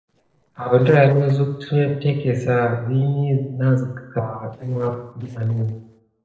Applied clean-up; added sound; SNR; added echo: neural separator model SepFormer DNS4.